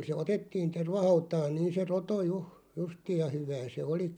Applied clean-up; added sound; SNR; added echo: none; none; none; none.